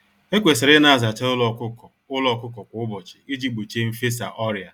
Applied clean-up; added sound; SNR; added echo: none; none; none; none.